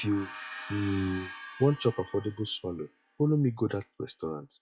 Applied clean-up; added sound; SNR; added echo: classical method log-MMSE.